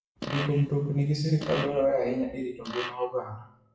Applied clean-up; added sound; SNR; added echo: classical method WPE with log-MMSE.